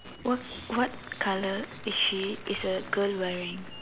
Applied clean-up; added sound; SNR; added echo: none; Sliding door / Train + Applause / Crowd; 16 dB; none.